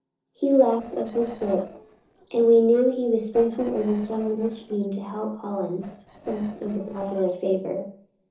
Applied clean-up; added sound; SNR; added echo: neural separator model SepFormer DNS4.